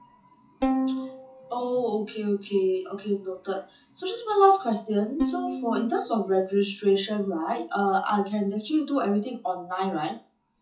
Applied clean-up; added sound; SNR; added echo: classical method WPE with log-MMSE.